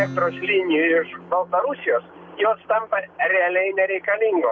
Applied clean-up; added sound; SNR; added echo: none; Acoustic guitar / Strum; 19 dB; none.